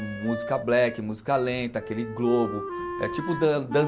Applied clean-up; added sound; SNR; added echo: none; Wind instrument, woodwind instrument; 9 dB; none.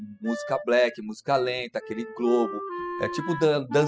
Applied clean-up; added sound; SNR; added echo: classical method spectral subtraction.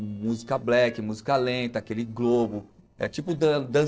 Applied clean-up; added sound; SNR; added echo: neural separator model SepFormer DNS4.